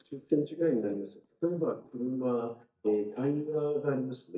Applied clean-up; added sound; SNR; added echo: neural mask model DeepFilterNet 3.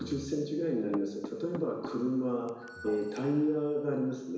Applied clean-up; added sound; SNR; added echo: none; Knock / Wood; 16 dB; reverberation time 1.0 s.